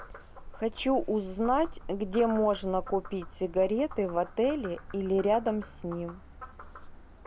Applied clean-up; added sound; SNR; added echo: none; Frog; 13 dB; none.